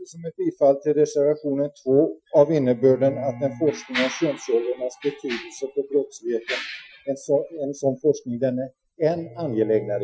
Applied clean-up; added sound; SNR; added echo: classical method Wiener filter.